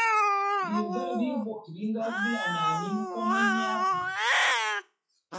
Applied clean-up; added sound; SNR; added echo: classical method WPE with log-MMSE.